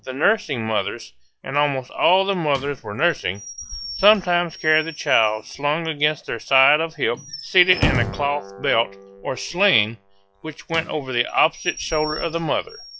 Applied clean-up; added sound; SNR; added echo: classical method log-MMSE.